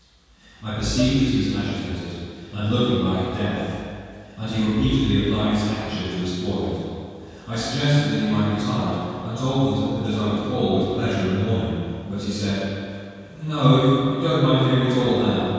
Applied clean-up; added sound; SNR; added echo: none; Dishes, pots, and pans; 13 dB; reverberation time 2.1 s.